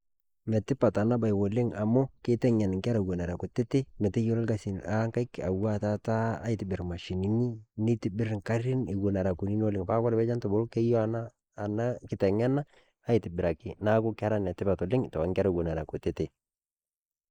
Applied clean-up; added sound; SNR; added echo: neural mask model Resemble Enhance denoiser.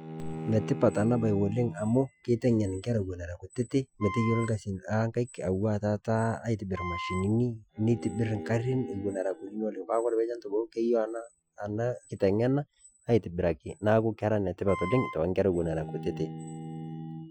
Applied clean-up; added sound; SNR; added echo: classical method Wiener filter.